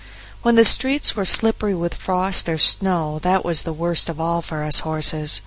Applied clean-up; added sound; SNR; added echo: none; none; none; none.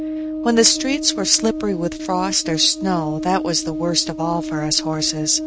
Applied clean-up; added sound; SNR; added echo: neural mask model RNNoise.